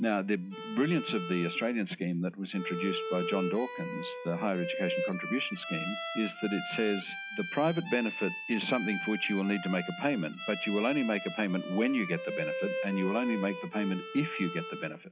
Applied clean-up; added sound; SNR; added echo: classical method log-MMSE.